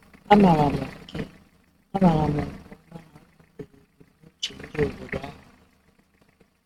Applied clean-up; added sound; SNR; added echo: neural mask model RNNoise.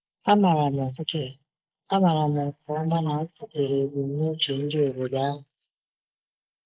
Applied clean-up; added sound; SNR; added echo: neural mask model Resemble Enhance denoiser.